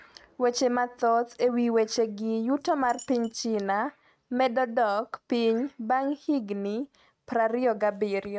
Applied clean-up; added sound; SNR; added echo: neural mask model RNNoise.